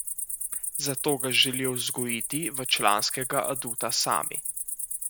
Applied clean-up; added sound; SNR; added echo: none; Cricket; 4 dB; none.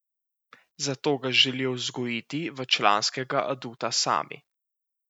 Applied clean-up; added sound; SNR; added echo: none; none; none; none.